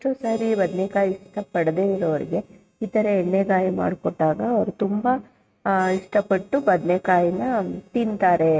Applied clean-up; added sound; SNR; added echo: neural mask model RNNoise.